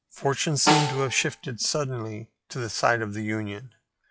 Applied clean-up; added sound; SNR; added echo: classical method log-MMSE.